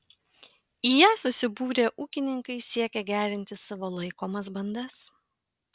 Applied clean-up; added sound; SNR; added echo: none; none; none; none.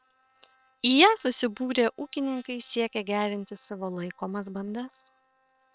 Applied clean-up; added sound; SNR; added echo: neural separator model SepFormer WHAM!.